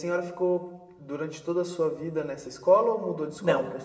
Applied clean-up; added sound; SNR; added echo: none; none; none; reverberation time 1.0 s.